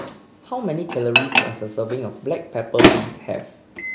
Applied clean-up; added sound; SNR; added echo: none; Microwave oven; -4 dB; none.